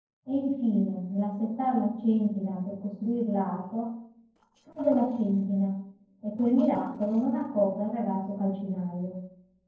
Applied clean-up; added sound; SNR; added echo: neural separator model SepFormer DNS4.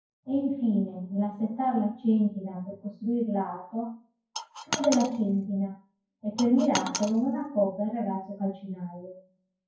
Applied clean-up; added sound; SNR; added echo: classical method WPE with log-MMSE.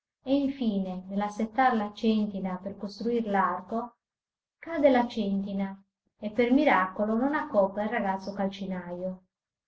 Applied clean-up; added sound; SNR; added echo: none; none; none; none.